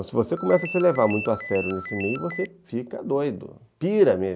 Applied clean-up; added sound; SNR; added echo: none; Ringtone; 11 dB; none.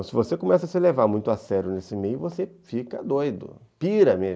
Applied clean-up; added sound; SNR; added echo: none; none; none; none.